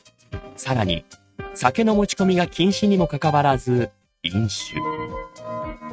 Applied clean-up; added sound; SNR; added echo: neural mask model RNNoise.